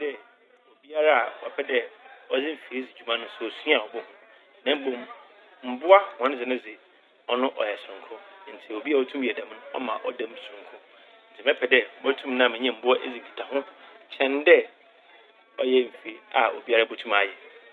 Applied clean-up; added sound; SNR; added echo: none; none; none; none.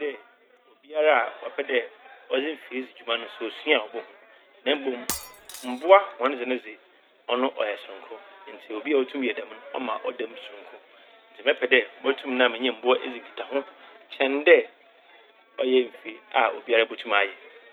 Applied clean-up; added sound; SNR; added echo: none; Shatter; 12 dB; none.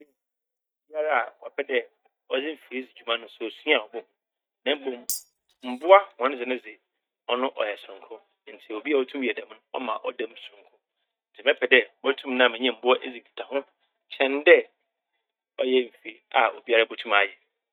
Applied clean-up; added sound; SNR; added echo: neural mask model DeepFilterNet 3.